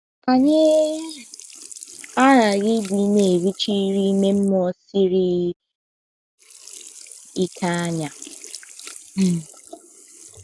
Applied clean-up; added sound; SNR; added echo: none; Sink (filling or washing); 19 dB; none.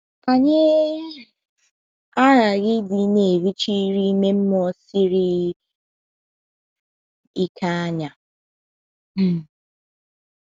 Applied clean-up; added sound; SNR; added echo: none; none; none; none.